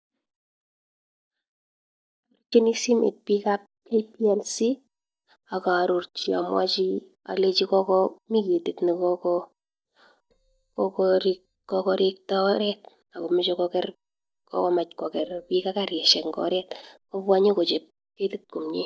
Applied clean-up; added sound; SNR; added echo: neural mask model DeepFilterNet 3.